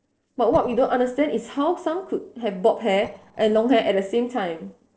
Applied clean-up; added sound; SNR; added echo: neural separator model SepFormer DNS4.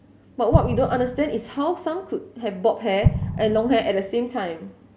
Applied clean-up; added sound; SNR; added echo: none; Explosion; 2 dB; none.